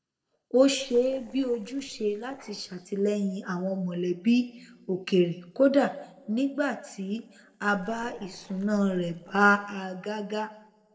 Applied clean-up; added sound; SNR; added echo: neural separator model SepFormer DNS4.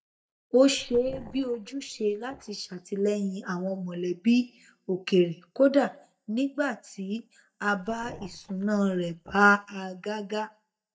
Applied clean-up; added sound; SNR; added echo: neural mask model DeepFilterNet 3.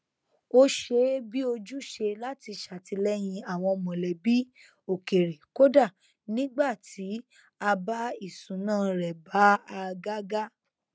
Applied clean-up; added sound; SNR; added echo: none; none; none; none.